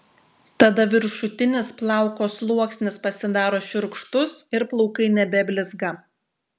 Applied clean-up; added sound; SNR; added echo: none; none; none; none.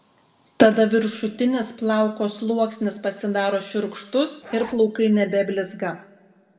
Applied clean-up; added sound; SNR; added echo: none; Zipper (clothing); 17 dB; reverberation time 1.2 s.